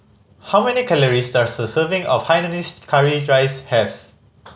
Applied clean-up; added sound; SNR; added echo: none; none; none; none.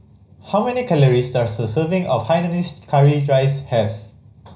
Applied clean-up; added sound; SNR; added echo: none; none; none; reverberation time 0.4 s.